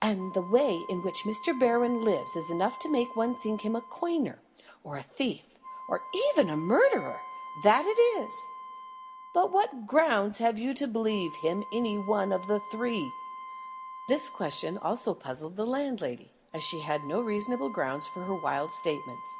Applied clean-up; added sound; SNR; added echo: none; Wind instrument, woodwind instrument; 14 dB; none.